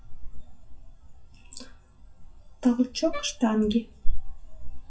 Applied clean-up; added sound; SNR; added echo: classical method WPE with log-MMSE.